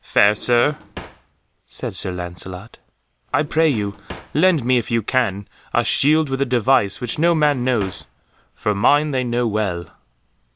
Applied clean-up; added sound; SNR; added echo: none; Drawer open or close; 18 dB; none.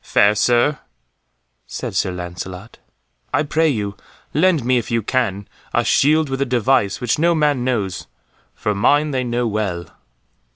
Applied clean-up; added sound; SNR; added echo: none; none; none; none.